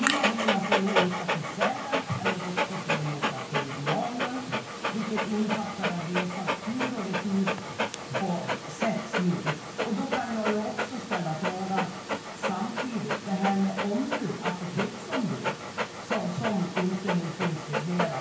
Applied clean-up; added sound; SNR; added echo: none; Dog; 0 dB; reverberation time 0.6 s.